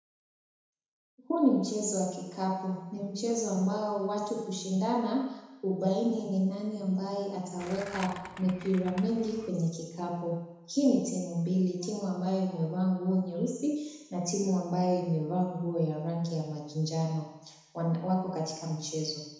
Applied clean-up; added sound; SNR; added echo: none; Skateboard; 14 dB; reverberation time 1.0 s.